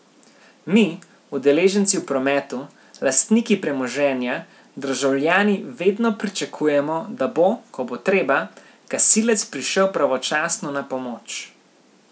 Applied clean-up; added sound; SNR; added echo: none; none; none; none.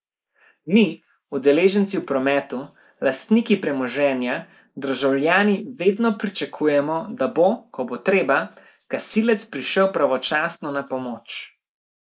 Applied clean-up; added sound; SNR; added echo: neural mask model Resemble Enhance denoiser.